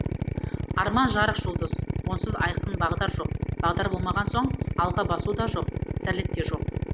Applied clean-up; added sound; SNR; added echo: none; Drill; 0 dB; none.